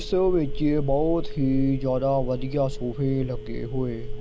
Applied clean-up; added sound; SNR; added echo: none; Telephone; 4 dB; none.